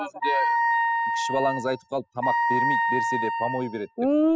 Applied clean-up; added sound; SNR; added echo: classical method spectral subtraction.